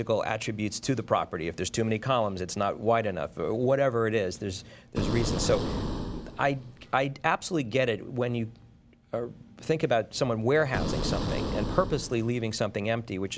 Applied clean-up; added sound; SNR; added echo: none; Boom; 4 dB; none.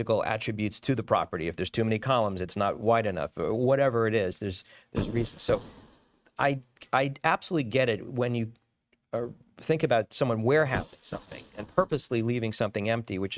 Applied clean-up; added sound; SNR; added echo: neural mask model RNNoise.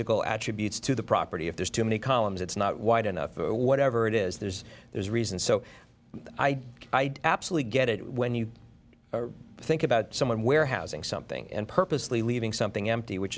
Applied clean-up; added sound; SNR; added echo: none; none; none; none.